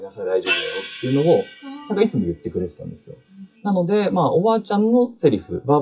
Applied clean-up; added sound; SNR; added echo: classical method WPE with log-MMSE.